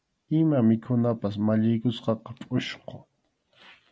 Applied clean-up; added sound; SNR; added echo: none; none; none; none.